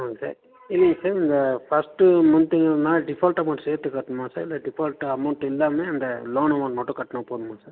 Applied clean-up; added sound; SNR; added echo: none; none; none; none.